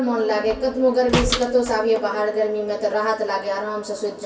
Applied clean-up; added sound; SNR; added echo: none; Slam; 9 dB; reverberation time 0.2 s.